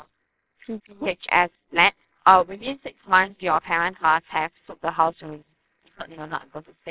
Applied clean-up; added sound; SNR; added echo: neural separator model SepFormer WHAMR!.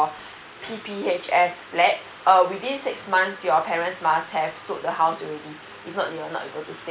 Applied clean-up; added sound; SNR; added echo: none; none; none; none.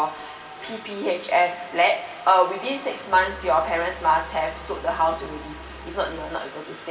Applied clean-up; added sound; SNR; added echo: none; Musical instrument; 18 dB; reverberation time 2.0 s.